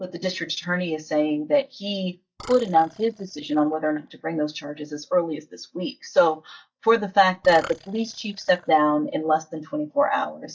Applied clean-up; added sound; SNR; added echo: neural mask model DeepFilterNet 3.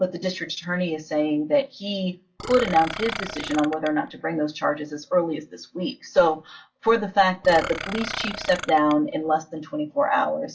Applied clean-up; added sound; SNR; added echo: none; Burping, eructation; 10 dB; reverberation time 0.2 s.